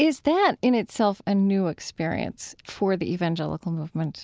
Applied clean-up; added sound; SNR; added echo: none; none; none; none.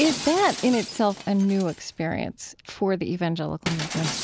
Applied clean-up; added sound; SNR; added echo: none; Shatter; 10 dB; none.